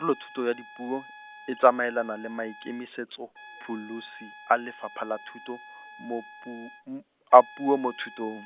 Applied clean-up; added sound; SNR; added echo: none; Trumpet; 19 dB; none.